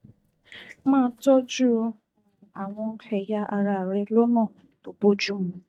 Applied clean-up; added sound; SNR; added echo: neural mask model DeepFilterNet 3.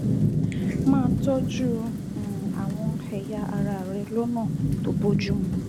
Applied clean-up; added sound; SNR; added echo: none; Rain / Thunderstorm; -3 dB; none.